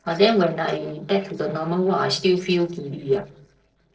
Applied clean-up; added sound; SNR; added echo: neural separator model SepFormer DNS4.